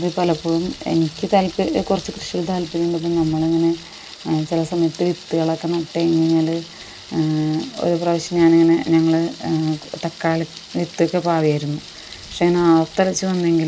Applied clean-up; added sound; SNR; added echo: none; Thunder; 19 dB; none.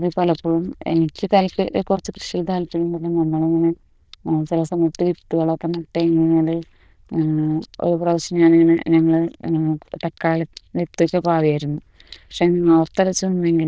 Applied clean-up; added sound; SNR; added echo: neural diffusion model UNIVERSE++.